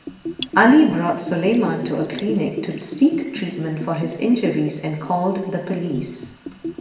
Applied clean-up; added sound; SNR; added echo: none; Bathtub (filling or washing) / Gurgling; 11 dB; reverberation time 0.9 s.